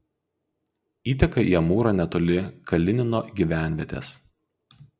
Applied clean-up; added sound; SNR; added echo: none; none; none; none.